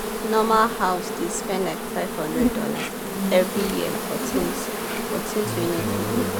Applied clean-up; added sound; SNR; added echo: none; Insect; 1 dB; none.